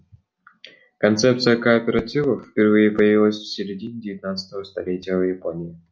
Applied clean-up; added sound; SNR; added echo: none; none; none; none.